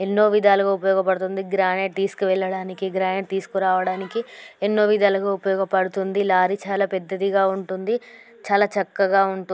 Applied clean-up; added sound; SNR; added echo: none; none; none; none.